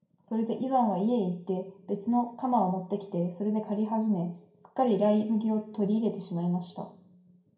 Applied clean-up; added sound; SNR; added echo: none; none; none; reverberation time 0.5 s.